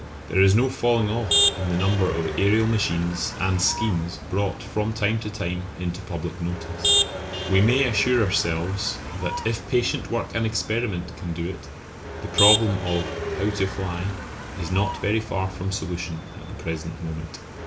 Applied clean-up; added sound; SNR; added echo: none; Motor vehicle (road); 5 dB; none.